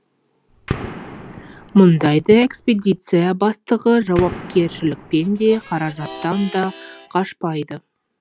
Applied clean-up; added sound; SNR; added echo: none; Harmonica + Gunshot, gunfire; 14 dB; none.